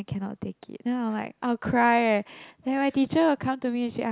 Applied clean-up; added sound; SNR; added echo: none; none; none; none.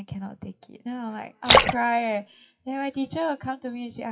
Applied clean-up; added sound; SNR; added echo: classical method WPE with log-MMSE.